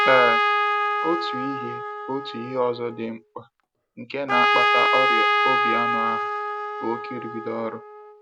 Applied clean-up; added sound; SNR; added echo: none; Trumpet; -5 dB; none.